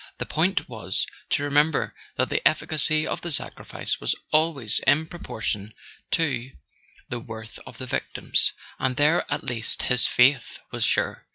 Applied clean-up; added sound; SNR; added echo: none; none; none; none.